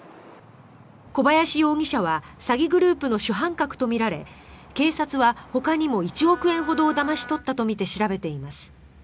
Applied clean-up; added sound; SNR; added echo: none; Wind instrument, woodwind instrument; 15 dB; none.